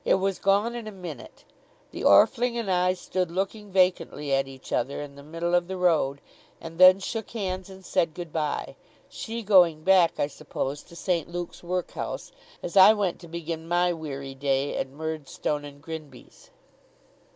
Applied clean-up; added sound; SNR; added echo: none; none; none; none.